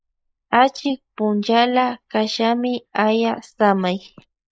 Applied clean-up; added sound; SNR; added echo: neural mask model Resemble Enhance denoiser.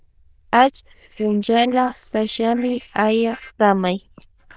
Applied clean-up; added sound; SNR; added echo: neural diffusion model UNIVERSE++.